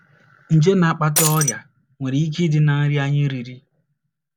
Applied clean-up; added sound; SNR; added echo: none; Shatter; 0 dB; none.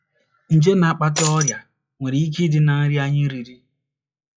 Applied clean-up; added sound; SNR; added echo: classical method log-MMSE.